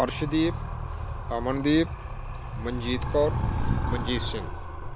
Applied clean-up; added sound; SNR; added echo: none; Animal; 1 dB; none.